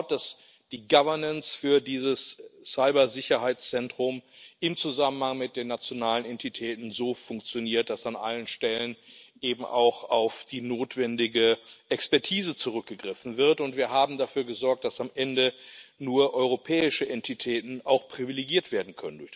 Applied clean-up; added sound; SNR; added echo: none; none; none; none.